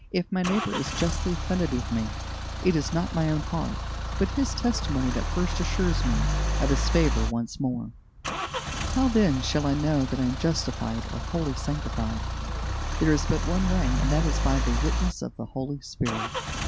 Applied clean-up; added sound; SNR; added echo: none; Idling / Engine starting / Accelerating, revving, vroom / Car; 1 dB; none.